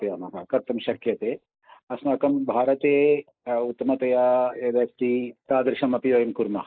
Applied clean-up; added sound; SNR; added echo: neural mask model Resemble Enhance denoiser.